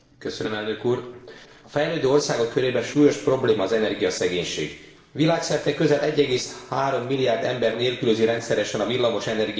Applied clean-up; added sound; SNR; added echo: neural separator model SepFormer DNS4.